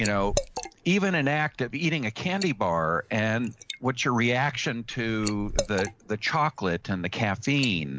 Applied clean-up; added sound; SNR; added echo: none; Liquid; 11 dB; none.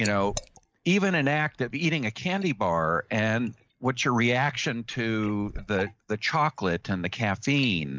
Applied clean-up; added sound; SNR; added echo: neural mask model DeepFilterNet 3.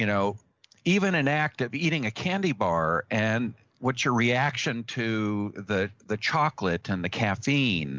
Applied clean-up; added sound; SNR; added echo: none; none; none; none.